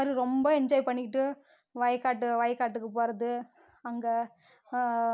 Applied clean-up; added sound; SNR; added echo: none; none; none; none.